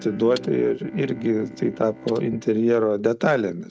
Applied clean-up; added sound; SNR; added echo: neural mask model RNNoise.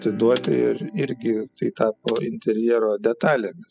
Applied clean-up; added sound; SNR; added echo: classical method spectral subtraction.